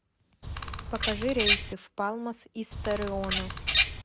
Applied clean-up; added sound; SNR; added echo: none; Bird vocalization, bird call, bird song; -4 dB; none.